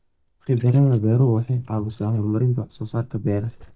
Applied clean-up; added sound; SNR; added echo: neural mask model DeepFilterNet 3.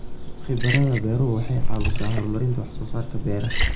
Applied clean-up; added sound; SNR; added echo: none; Liquid; -1 dB; reverberation time 0.3 s.